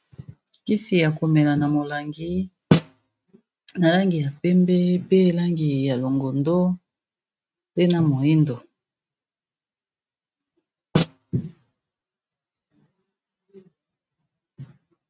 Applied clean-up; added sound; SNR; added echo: neural mask model RNNoise.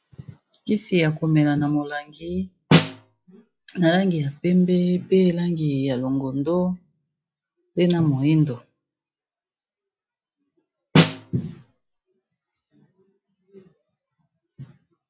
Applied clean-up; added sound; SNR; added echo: classical method log-MMSE.